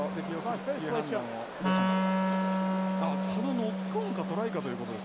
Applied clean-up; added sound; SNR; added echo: none; Wind instrument, woodwind instrument; -3 dB; none.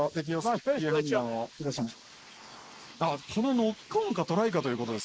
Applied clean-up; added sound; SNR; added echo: neural mask model Resemble Enhance denoiser.